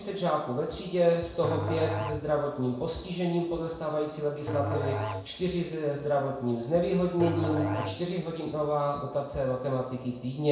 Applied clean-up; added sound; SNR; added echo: none; Musical instrument; 7 dB; reverberation time 0.6 s.